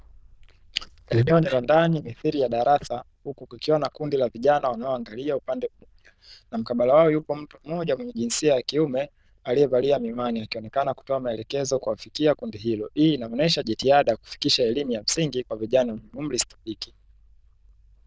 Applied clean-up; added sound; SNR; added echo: neural diffusion model UNIVERSE++.